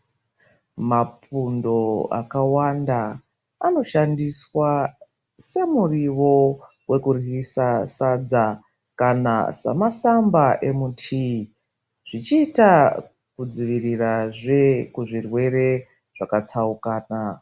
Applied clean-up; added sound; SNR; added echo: none; none; none; none.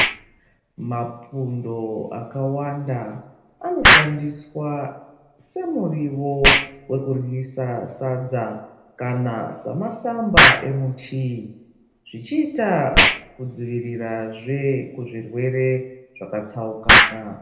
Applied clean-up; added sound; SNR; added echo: none; Explosion; -2 dB; reverberation time 0.6 s.